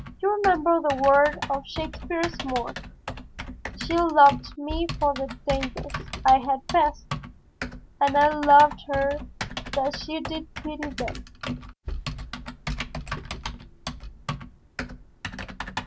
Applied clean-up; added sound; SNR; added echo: none; Typing; 9 dB; none.